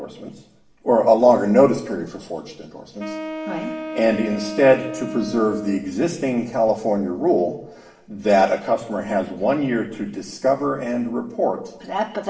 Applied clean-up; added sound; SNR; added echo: none; Wind instrument, woodwind instrument; 10 dB; reverberation time 0.7 s.